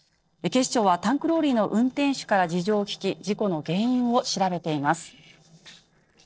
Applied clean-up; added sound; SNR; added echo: neural separator model SepFormer DNS4.